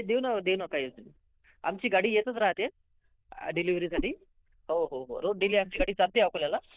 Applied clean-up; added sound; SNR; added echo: neural diffusion model UNIVERSE++.